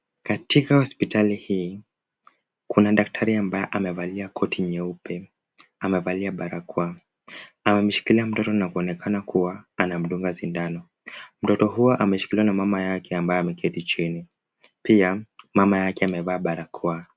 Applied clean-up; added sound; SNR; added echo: none; none; none; none.